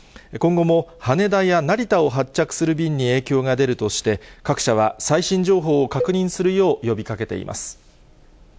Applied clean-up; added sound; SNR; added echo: none; Cowbell; 13 dB; none.